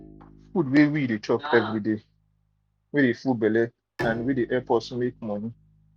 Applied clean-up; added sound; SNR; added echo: none; Bowed string instrument; 17 dB; none.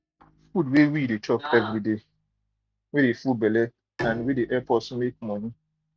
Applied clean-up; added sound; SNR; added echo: neural mask model RNNoise.